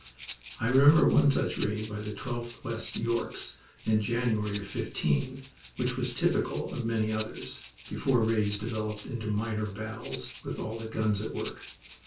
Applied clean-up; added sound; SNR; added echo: none; Rattle (instrument); 19 dB; reverberation time 0.2 s.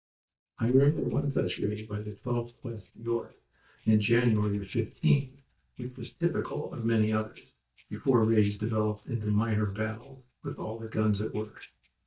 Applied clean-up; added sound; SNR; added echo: neural mask model DeepFilterNet 3.